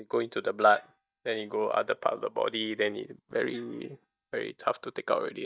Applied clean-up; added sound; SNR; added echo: neural mask model DeepFilterNet 3.